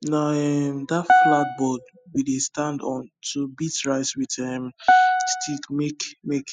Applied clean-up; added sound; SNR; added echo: classical method spectral subtraction.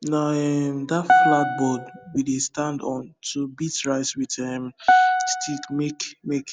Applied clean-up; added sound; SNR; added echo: none; Piano; -4 dB; none.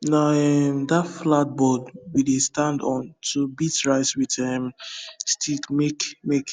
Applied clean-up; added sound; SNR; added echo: none; none; none; none.